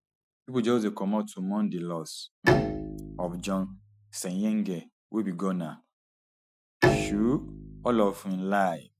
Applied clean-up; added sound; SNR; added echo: classical method Wiener filter.